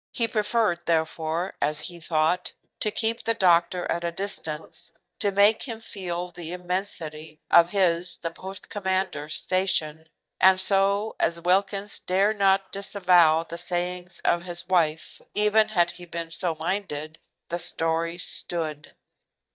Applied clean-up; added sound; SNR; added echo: neural mask model DeepFilterNet 3.